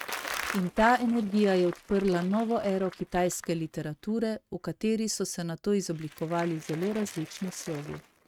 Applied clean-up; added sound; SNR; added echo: neural mask model RNNoise.